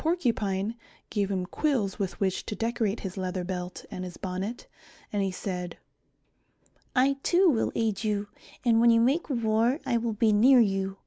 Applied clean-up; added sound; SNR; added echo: none; none; none; none.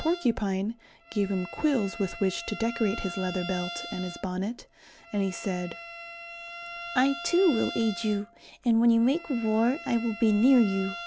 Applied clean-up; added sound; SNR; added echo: none; Bowed string instrument; 14 dB; none.